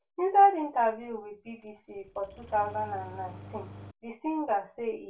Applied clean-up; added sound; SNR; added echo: none; Engine starting; 17 dB; reverberation time 0.2 s.